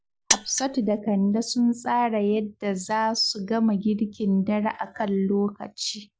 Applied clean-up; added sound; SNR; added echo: none; Mechanisms; 3 dB; none.